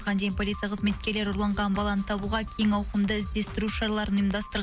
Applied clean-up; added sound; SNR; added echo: none; Drum kit; 18 dB; none.